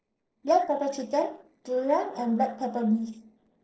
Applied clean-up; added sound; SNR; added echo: neural separator model SepFormer DNS4.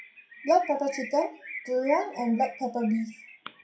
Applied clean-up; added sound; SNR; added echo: classical method WPE with log-MMSE.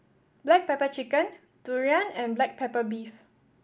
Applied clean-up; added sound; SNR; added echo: none; none; none; none.